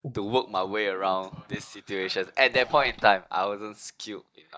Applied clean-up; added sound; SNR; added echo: neural mask model DeepFilterNet 3.